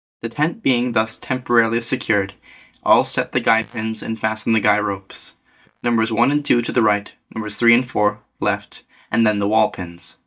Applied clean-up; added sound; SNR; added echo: neural mask model DeepFilterNet 3.